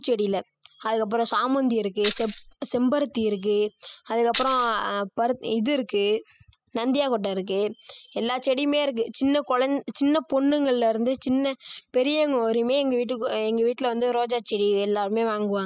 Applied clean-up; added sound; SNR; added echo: classical method spectral subtraction.